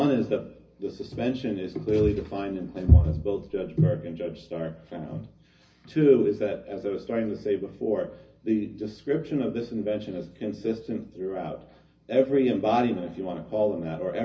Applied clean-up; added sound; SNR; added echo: none; none; none; reverberation time 0.4 s.